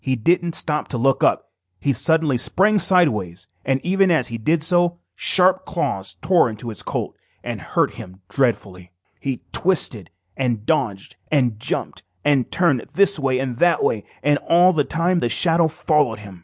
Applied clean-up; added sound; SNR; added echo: none; none; none; none.